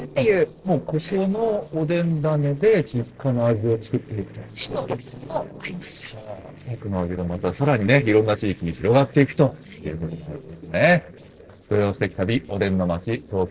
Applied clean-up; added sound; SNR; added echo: neural separator model SepFormer DNS4.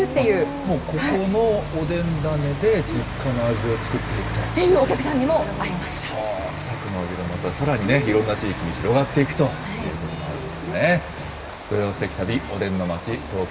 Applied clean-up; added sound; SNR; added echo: none; Rain; 10 dB; reverberation time 2.8 s.